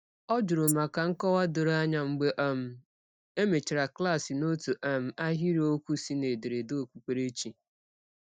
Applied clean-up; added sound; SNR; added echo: neural mask model DeepFilterNet 3.